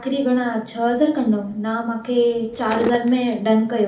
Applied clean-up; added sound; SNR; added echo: none; Skateboard; 8 dB; reverberation time 0.4 s.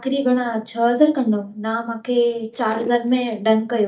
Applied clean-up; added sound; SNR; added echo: neural mask model DeepFilterNet 3.